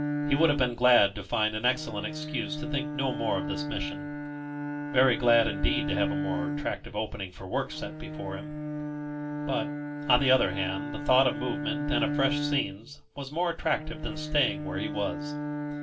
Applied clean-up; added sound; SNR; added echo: none; Bowed string instrument; 4 dB; reverberation time 0.2 s.